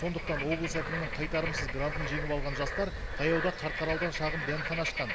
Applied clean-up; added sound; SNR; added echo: none; Bird / Frog; 1 dB; none.